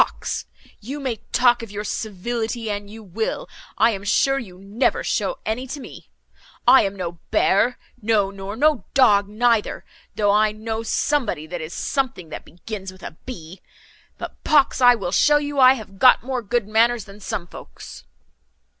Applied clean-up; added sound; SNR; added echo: none; none; none; none.